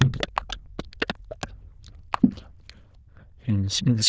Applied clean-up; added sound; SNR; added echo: neural diffusion model UNIVERSE++.